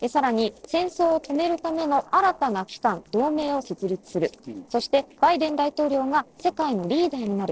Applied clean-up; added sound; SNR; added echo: neural separator model SepFormer DNS4.